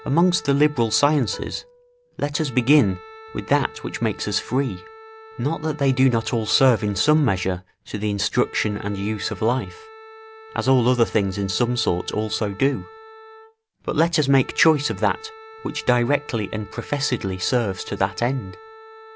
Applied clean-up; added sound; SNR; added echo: none; Plucked string instrument + Wind instrument, woodwind instrument; 20 dB; none.